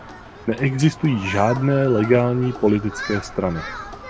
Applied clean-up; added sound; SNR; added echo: none; Human group actions; 13 dB; none.